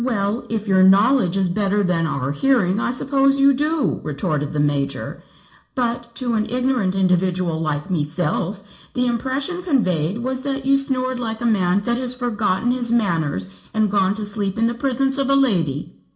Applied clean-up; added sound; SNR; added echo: none; none; none; reverberation time 0.4 s.